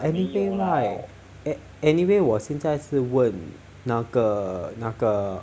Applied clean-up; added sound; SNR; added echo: none; none; none; none.